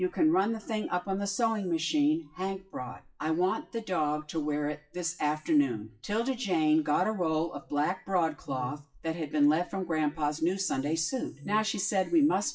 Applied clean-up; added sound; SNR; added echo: classical method WPE with log-MMSE.